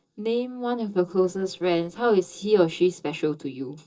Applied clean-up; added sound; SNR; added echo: neural separator model SepFormer DNS4.